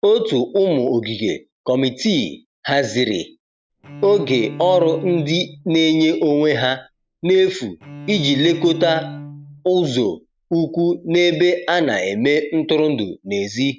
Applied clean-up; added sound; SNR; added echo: none; Bowed string instrument; 17 dB; none.